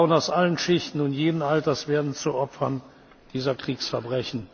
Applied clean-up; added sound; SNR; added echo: none; none; none; none.